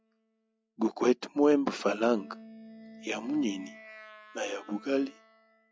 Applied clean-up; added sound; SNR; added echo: classical method log-MMSE.